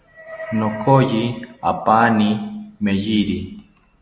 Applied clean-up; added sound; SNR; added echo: none; none; none; none.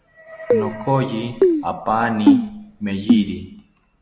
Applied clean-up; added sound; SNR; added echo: none; Keyboard (musical); -4 dB; none.